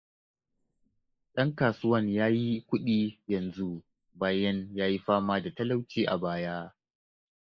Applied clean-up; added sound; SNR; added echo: neural mask model Resemble Enhance denoiser.